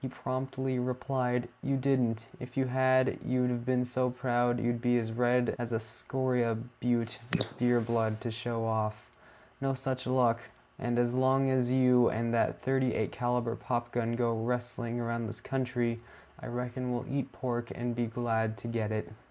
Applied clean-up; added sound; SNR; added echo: neural mask model Resemble Enhance denoiser.